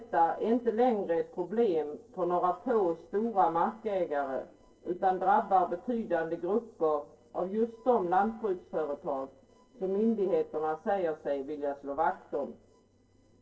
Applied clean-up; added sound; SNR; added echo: neural separator model SepFormer DNS4.